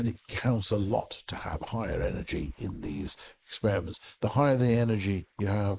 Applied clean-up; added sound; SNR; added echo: neural mask model Resemble Enhance denoiser.